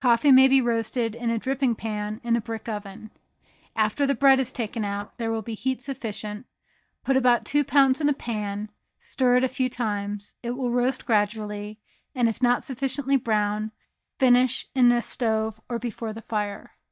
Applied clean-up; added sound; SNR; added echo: neural mask model DeepFilterNet 3.